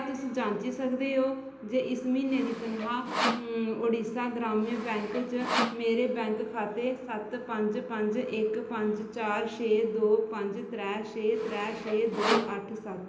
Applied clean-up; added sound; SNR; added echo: none; Sawing; 5 dB; reverberation time 0.9 s.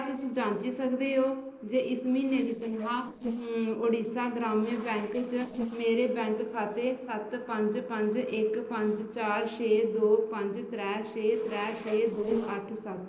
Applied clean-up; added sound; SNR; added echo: neural separator model SepFormer DNS4.